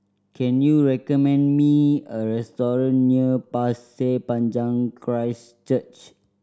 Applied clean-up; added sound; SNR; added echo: none; none; none; none.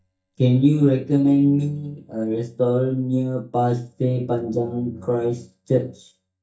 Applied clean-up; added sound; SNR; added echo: neural mask model DeepFilterNet 3.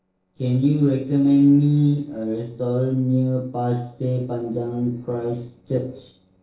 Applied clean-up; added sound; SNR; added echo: neural separator model SepFormer DNS4.